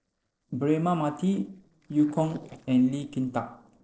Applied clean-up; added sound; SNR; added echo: neural separator model SepFormer DNS4.